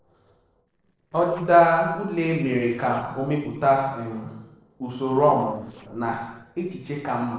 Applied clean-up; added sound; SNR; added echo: neural separator model SepFormer DNS4.